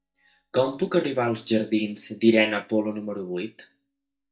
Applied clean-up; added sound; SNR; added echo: neural mask model DeepFilterNet 3.